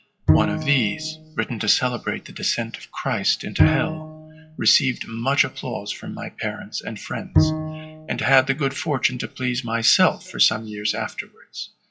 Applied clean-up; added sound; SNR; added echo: classical method WPE with log-MMSE.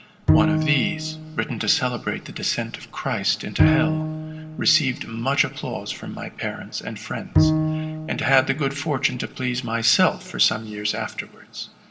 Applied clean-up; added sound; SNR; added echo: none; Bowed string instrument; 0 dB; reverberation time 1.6 s.